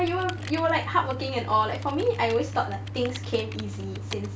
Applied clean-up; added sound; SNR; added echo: none; Computer keyboard; 18 dB; none.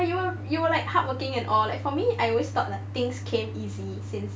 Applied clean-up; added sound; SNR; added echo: none; none; none; none.